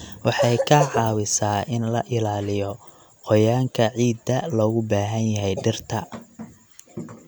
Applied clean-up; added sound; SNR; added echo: none; none; none; none.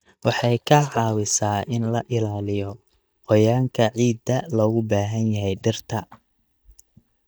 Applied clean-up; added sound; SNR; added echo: neural mask model DeepFilterNet 3.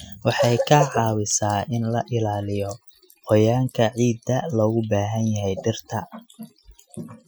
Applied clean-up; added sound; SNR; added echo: classical method Wiener filter.